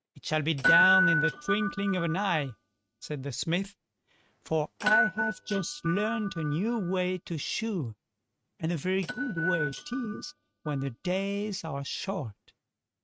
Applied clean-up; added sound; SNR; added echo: neural mask model RNNoise.